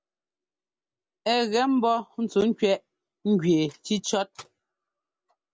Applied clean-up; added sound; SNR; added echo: none; none; none; none.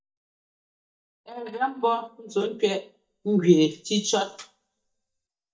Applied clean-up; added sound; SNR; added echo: neural mask model DeepFilterNet 3.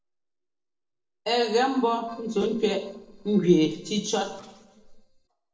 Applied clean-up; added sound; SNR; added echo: neural separator model SepFormer DNS4.